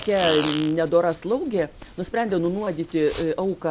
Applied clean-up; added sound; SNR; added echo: none; Fart; 11 dB; none.